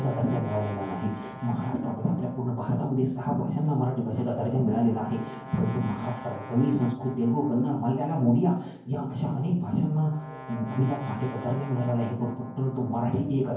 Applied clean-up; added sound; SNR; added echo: none; Brass instrument; 17 dB; reverberation time 0.9 s.